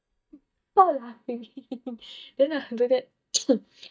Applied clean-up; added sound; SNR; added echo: neural mask model DeepFilterNet 3.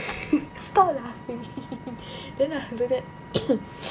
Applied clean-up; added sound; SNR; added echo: none; Vehicle; 14 dB; none.